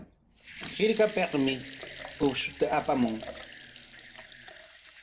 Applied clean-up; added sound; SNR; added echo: none; Sink (filling or washing) / Water tap, faucet / Liquid; 13 dB; reverberation time 1.2 s.